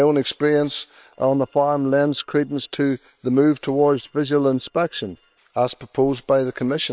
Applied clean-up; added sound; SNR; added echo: neural separator model SepFormer WHAM!.